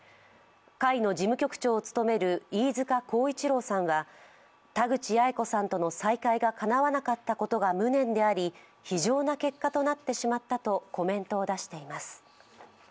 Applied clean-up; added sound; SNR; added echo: none; none; none; none.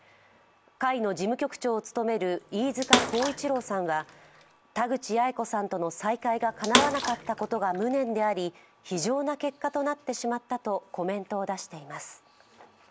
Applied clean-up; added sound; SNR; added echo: none; Bathtub (filling or washing) / Water / Splash, splatter; 1 dB; none.